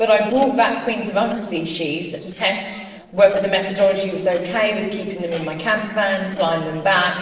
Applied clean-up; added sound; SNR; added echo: neural separator model SepFormer DNS4.